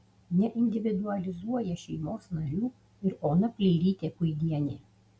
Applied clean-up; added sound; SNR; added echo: none; none; none; none.